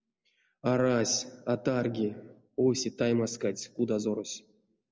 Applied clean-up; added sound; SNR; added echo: none; none; none; none.